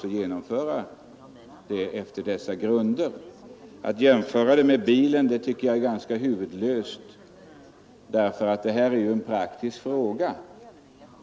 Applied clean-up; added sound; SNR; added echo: none; none; none; none.